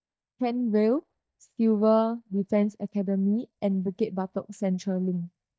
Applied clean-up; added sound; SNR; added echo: neural mask model DeepFilterNet 3.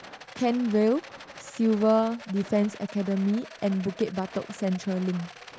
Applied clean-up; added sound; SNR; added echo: none; Rattle; 18 dB; none.